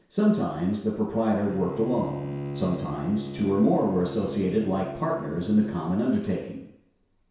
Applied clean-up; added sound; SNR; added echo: none; Bowed string instrument; 12 dB; reverberation time 0.7 s.